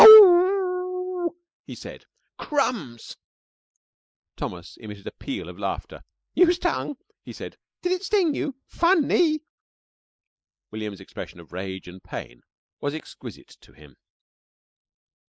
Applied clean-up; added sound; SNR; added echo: neural mask model Resemble Enhance denoiser.